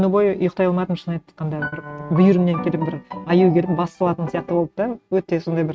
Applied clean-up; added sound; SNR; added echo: neural mask model RNNoise.